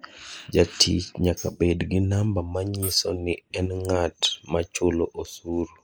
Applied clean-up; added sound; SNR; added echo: neural mask model Resemble Enhance denoiser.